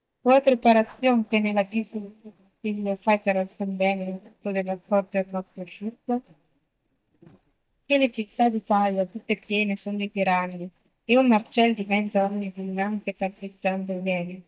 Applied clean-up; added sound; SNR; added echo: neural mask model DeepFilterNet 3.